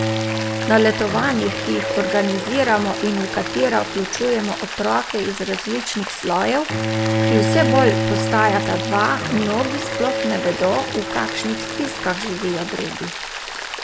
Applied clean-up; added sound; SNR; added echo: none; Rain + Bowed string instrument; 2 dB; none.